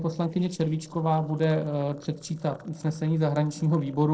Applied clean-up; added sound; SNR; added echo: neural separator model SepFormer DNS4.